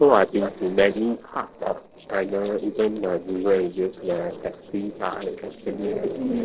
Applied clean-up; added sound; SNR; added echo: neural separator model SepFormer DNS4.